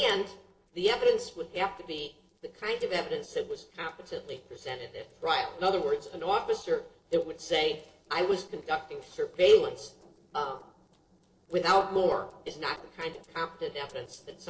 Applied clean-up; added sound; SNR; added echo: neural separator model SepFormer DNS4.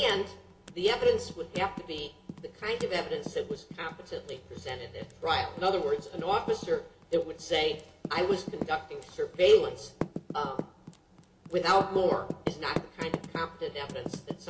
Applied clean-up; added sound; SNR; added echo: none; Typing; 11 dB; reverberation time 0.2 s.